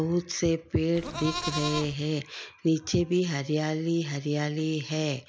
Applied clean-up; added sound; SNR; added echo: none; Livestock, farm animals, working animals; 6 dB; none.